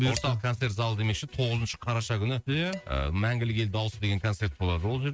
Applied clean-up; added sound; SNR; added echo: neural mask model RNNoise.